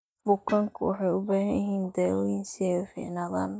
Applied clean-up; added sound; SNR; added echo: neural mask model DeepFilterNet 3.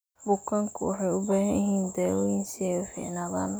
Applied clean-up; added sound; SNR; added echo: none; none; none; none.